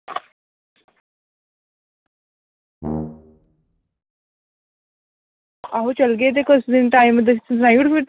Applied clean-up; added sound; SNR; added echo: none; Brass instrument; 11 dB; none.